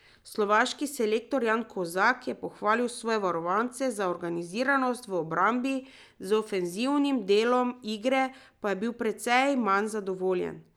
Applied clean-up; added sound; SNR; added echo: none; none; none; none.